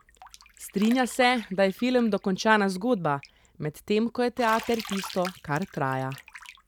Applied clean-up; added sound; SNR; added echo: none; Bathtub (filling or washing); 18 dB; none.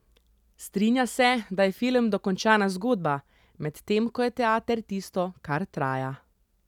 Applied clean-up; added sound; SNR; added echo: none; none; none; none.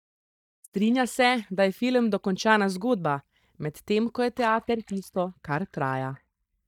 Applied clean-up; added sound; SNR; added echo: neural mask model DeepFilterNet 3.